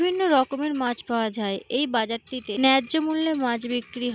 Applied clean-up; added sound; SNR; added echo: none; Bird vocalization, bird call, bird song; 18 dB; none.